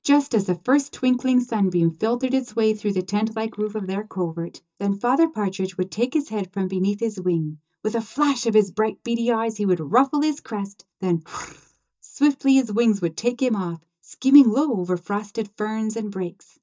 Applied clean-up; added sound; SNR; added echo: neural mask model DeepFilterNet 3.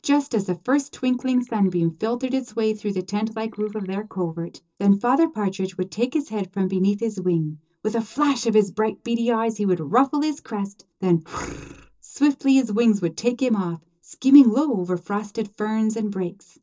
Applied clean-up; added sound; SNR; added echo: neural separator model SepFormer DNS4.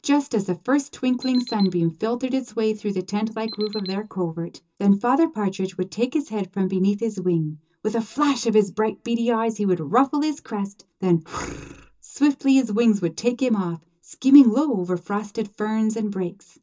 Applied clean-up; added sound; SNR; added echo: none; Alarm; 17 dB; reverberation time 0.2 s.